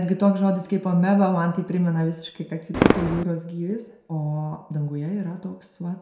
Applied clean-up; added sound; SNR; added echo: none; Fireworks; 7 dB; reverberation time 0.5 s.